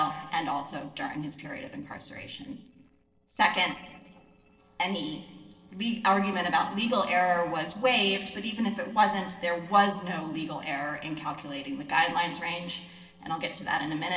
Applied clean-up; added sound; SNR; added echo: neural separator model SepFormer DNS4.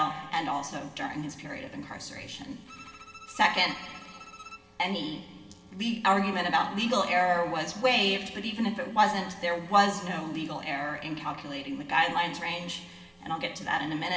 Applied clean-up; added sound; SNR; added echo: none; Bowed string instrument; 19 dB; reverberation time 2.5 s.